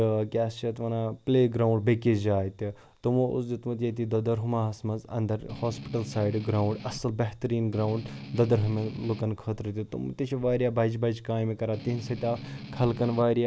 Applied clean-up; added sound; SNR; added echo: none; Strum; 13 dB; none.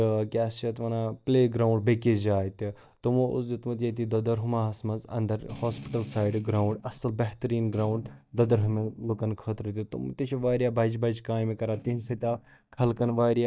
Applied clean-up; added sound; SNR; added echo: neural mask model DeepFilterNet 3.